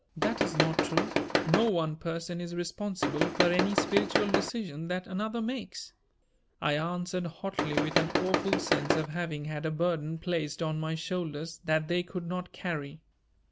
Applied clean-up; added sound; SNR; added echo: none; Tools; -3 dB; none.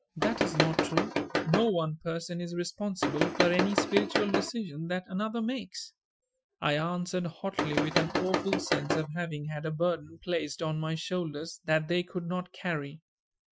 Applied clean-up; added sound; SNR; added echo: classical method Wiener filter.